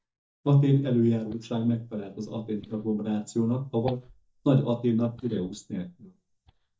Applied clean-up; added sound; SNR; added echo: neural mask model DeepFilterNet 3.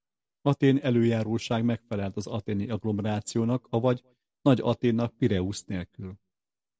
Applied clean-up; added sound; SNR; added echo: none; none; none; none.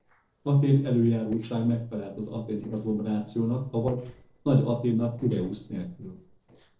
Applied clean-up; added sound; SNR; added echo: neural separator model SepFormer DNS4.